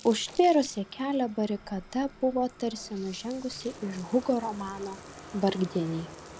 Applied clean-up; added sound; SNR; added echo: none; Bathtub (filling or washing); 17 dB; none.